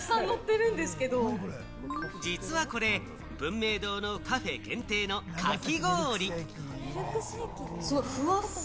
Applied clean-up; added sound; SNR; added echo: none; none; none; none.